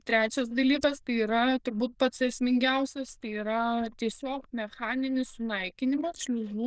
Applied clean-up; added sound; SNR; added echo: neural diffusion model UNIVERSE++.